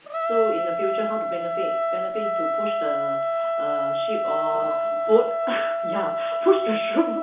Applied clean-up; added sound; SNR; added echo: none; Trumpet; -2 dB; reverberation time 0.7 s.